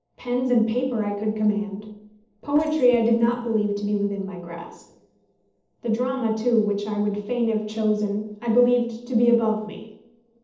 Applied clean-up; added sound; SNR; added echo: neural separator model SepFormer DNS4.